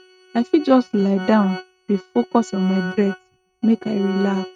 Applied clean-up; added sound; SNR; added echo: neural mask model RNNoise.